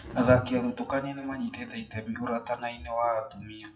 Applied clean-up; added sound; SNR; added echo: classical method WPE with log-MMSE.